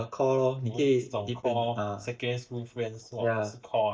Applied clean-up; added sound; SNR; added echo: neural mask model DeepFilterNet 3.